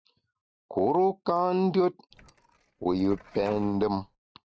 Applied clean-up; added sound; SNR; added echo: neural mask model RNNoise.